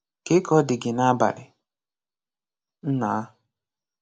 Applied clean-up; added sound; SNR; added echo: none; none; none; none.